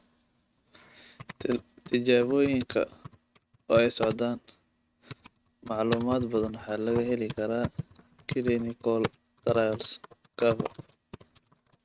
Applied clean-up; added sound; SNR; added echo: neural mask model RNNoise.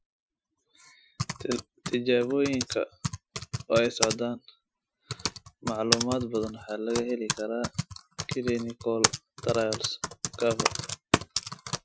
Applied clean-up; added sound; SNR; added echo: classical method Wiener filter.